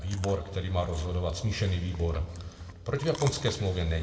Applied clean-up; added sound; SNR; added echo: none; Chewing, mastication; 18 dB; reverberation time 1.6 s.